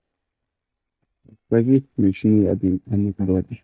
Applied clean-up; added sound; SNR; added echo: neural mask model DeepFilterNet 3.